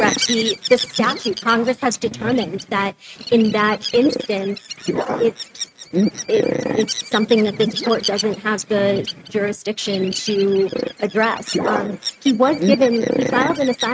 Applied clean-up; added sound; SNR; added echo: neural mask model RNNoise.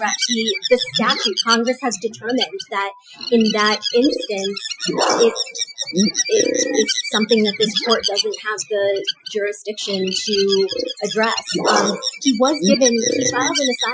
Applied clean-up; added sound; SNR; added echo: classical method Wiener filter.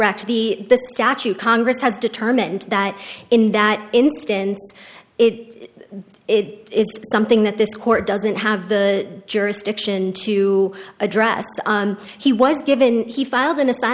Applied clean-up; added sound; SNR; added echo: none; none; none; none.